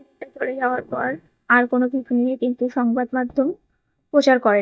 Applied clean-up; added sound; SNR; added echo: neural mask model DeepFilterNet 3.